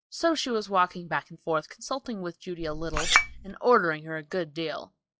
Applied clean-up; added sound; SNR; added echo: classical method log-MMSE.